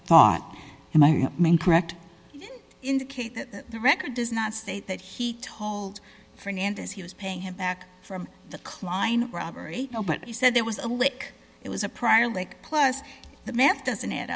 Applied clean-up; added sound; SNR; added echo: none; none; none; none.